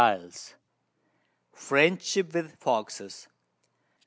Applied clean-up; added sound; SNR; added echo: none; none; none; none.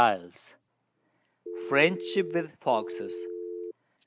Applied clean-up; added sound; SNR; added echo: none; Telephone; 6 dB; none.